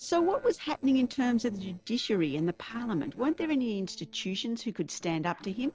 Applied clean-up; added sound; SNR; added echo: neural separator model SepFormer DNS4.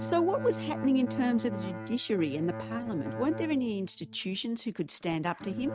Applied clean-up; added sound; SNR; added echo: neural mask model RNNoise.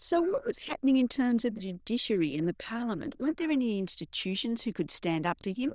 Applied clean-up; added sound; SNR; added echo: neural diffusion model UNIVERSE++.